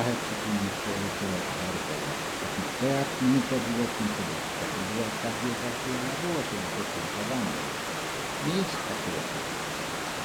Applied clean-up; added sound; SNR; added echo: none; Stream / Liquid; 0 dB; none.